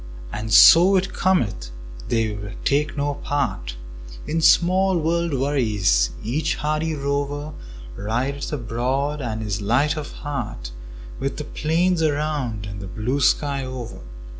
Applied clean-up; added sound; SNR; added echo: none; none; none; none.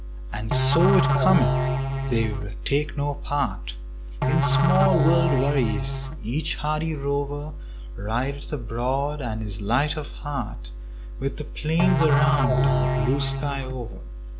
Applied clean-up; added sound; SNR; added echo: none; Musical instrument; -1 dB; none.